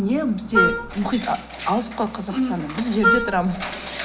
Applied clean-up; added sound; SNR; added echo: none; Wind instrument, woodwind instrument; 0 dB; none.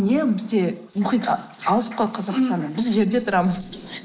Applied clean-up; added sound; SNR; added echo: neural mask model Resemble Enhance denoiser.